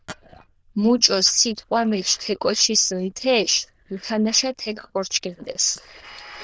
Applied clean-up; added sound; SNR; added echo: neural diffusion model UNIVERSE++.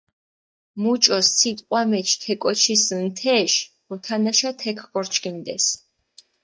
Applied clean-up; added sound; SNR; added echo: neural mask model DeepFilterNet 3.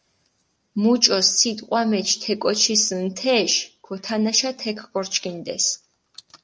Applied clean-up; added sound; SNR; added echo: none; none; none; none.